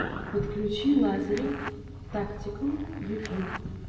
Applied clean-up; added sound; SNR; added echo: none; Zipper (clothing); 15 dB; reverberation time 1.2 s.